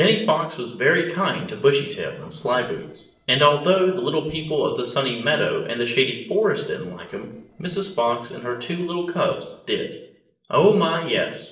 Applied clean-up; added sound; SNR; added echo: neural separator model SepFormer DNS4.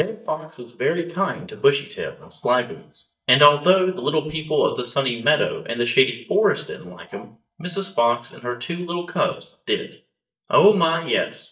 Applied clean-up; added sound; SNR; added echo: neural mask model DeepFilterNet 3.